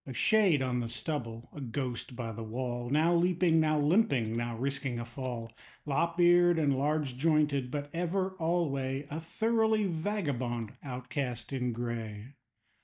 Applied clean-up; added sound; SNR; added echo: neural mask model DeepFilterNet 3.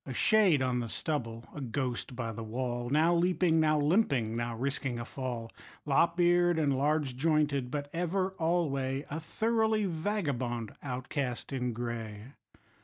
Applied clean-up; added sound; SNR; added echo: none; none; none; none.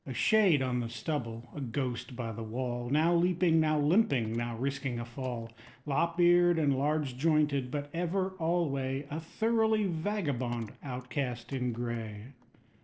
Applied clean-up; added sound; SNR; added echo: neural separator model SepFormer DNS4.